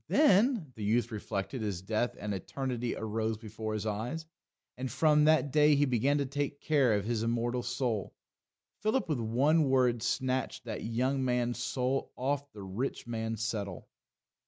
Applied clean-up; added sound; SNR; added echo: none; none; none; none.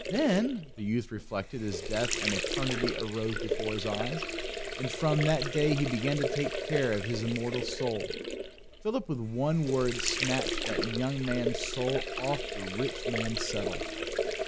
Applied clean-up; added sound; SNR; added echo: none; Sink (filling or washing) / Water; 2 dB; none.